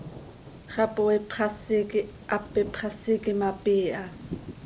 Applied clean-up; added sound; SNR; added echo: none; Thunder; 16 dB; none.